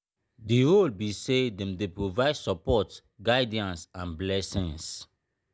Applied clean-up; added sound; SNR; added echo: none; none; none; none.